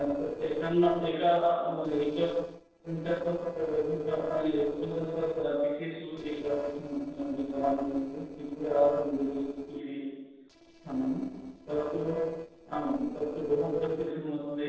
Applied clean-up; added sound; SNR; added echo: neural separator model SepFormer DNS4.